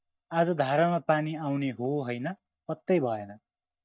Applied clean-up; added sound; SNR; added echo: neural mask model DeepFilterNet 3.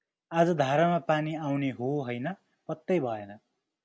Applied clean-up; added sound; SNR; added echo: none; none; none; none.